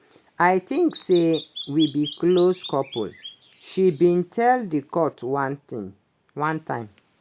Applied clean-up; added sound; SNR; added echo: none; Bird vocalization, bird call, bird song; 17 dB; none.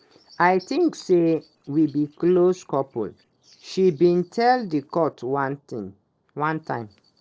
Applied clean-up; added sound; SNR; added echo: neural separator model SepFormer DNS4.